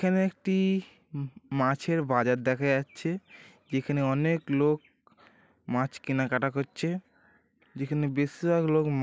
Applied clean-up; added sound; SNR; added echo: none; none; none; none.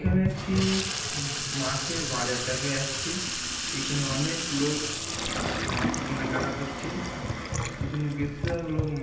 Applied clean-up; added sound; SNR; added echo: none; Sink (filling or washing) / Water tap, faucet; -1 dB; reverberation time 0.9 s.